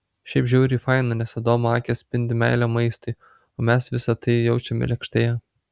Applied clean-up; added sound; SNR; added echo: none; none; none; none.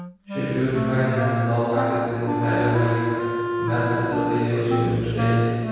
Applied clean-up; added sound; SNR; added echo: none; Wind instrument, woodwind instrument; 5 dB; reverberation time 2.2 s.